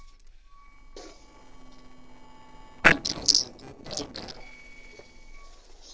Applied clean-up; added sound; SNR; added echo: neural separator model SepFormer DNS4.